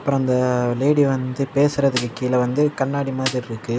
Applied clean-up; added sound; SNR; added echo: none; Snare drum; 11 dB; none.